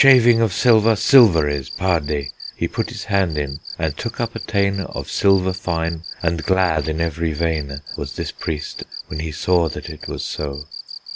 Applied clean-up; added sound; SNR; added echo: none; Cricket; 15 dB; none.